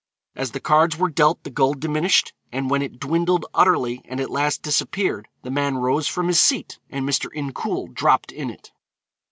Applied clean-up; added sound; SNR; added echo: none; none; none; none.